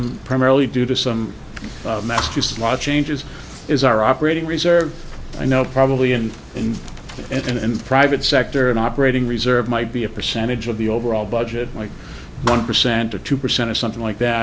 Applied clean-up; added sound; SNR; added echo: none; Thump, thud; 10 dB; none.